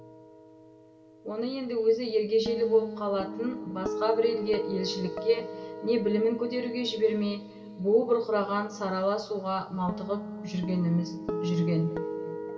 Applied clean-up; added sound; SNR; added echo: none; Guitar; 9 dB; reverberation time 2.0 s.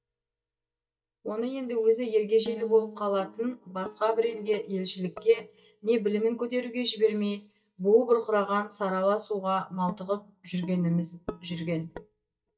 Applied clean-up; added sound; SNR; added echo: neural mask model DeepFilterNet 3.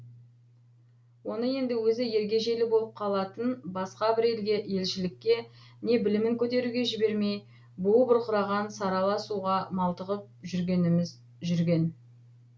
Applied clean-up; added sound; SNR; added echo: none; none; none; none.